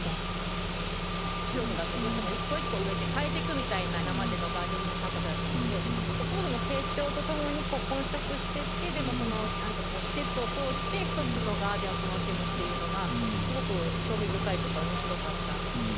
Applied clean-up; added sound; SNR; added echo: none; Engine / Car; -4 dB; none.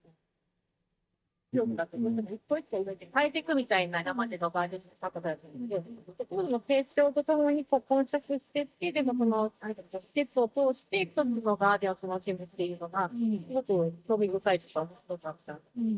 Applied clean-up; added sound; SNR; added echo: neural mask model DeepFilterNet 3.